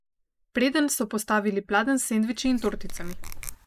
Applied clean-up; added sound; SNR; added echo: neural mask model Resemble Enhance denoiser.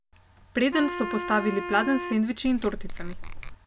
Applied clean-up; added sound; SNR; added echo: none; Squeak / Tools + Wind instrument, woodwind instrument; 7 dB; none.